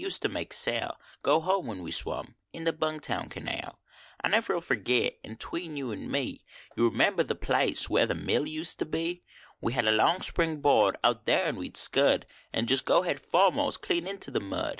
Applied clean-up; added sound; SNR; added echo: none; none; none; none.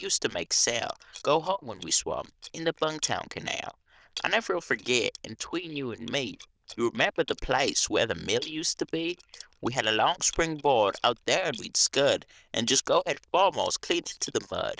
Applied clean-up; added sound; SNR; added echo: neural diffusion model UNIVERSE++.